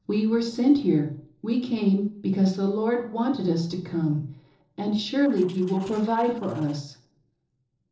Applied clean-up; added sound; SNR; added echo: neural separator model SepFormer DNS4.